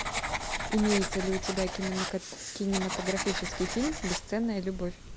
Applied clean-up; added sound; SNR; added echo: none; Writing; 3 dB; none.